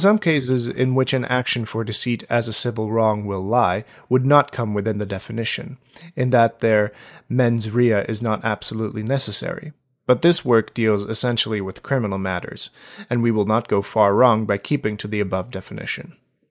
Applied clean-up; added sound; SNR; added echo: neural mask model Resemble Enhance denoiser.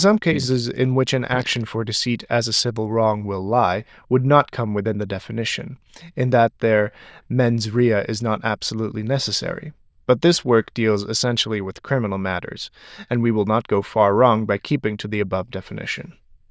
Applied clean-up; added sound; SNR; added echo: neural diffusion model UNIVERSE++.